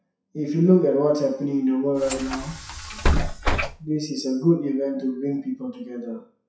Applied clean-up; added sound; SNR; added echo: classical method WPE with log-MMSE.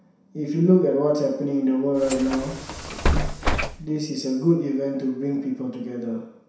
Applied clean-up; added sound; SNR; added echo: none; Bus; 1 dB; reverberation time 0.7 s.